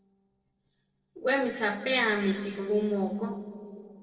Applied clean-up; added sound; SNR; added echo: neural separator model SepFormer DNS4.